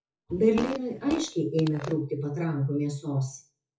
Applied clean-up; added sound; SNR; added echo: classical method WPE with log-MMSE.